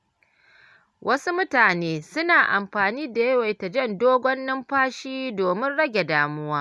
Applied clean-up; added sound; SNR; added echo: none; none; none; none.